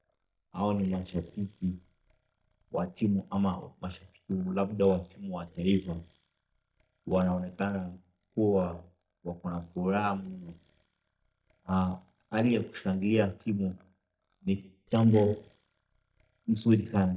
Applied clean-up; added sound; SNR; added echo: neural mask model DeepFilterNet 3.